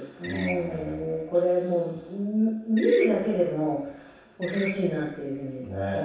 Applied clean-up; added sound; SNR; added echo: none; Screech; 16 dB; reverberation time 0.7 s.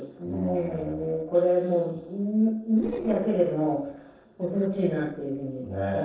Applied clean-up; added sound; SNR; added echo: neural separator model SepFormer DNS4.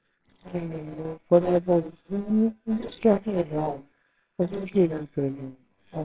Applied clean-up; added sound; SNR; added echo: neural separator model SepFormer WHAMR!.